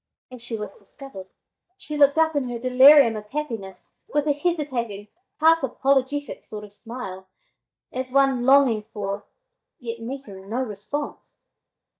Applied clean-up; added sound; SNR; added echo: neural mask model DeepFilterNet 3.